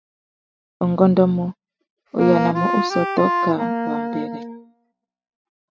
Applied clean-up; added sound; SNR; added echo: classical method spectral subtraction.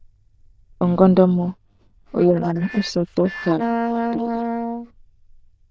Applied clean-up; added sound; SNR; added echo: neural diffusion model UNIVERSE++.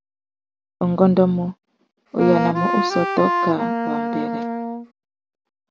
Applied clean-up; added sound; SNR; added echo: none; Wind instrument, woodwind instrument; 0 dB; none.